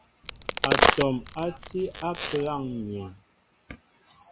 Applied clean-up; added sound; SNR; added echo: none; Crack; -5 dB; none.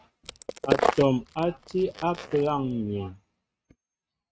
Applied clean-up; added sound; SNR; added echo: neural mask model RNNoise.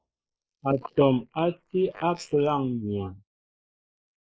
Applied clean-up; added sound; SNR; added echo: neural mask model Resemble Enhance denoiser.